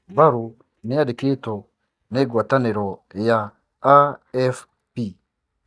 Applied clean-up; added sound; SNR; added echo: neural mask model DeepFilterNet 3.